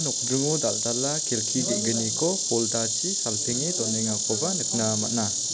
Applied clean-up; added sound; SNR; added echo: none; Insect; -2 dB; none.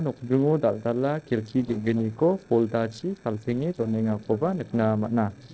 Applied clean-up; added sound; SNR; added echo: neural separator model SepFormer DNS4.